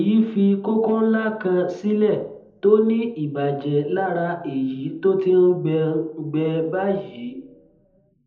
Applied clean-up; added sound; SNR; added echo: none; none; none; reverberation time 0.8 s.